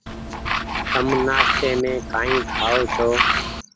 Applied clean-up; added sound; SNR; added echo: none; Tools; 0 dB; none.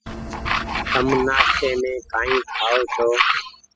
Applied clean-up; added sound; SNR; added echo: classical method spectral subtraction.